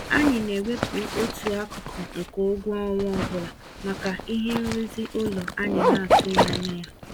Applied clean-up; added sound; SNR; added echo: none; Zipper (clothing); 0 dB; none.